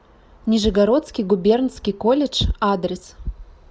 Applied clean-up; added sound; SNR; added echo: none; none; none; none.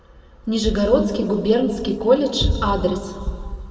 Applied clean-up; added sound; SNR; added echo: none; none; none; reverberation time 1.8 s.